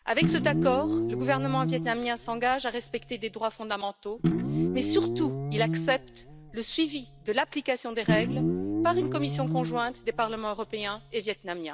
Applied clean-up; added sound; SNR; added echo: none; Guitar; 1 dB; none.